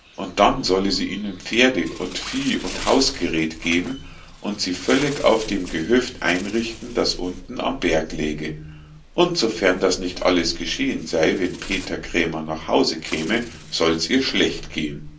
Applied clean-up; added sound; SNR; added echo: none; Bird; 19 dB; reverberation time 0.3 s.